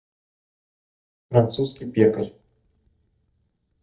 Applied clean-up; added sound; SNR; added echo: neural mask model DeepFilterNet 3.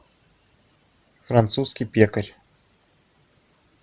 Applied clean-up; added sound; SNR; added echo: none; none; none; none.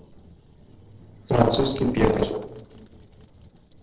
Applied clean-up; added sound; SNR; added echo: neural separator model SepFormer DNS4.